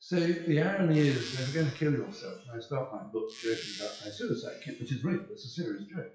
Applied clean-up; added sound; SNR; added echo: classical method WPE with log-MMSE.